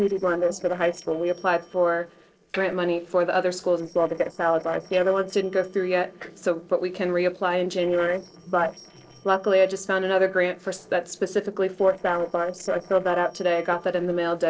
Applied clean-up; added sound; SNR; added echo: neural separator model SepFormer DNS4.